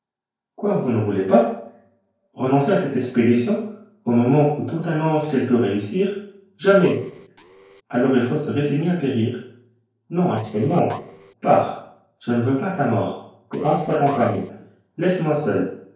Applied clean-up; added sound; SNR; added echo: neural separator model SepFormer DNS4.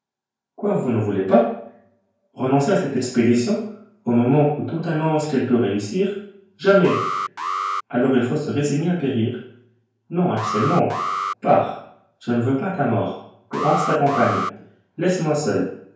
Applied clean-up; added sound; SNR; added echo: none; Alarm; 6 dB; reverberation time 0.5 s.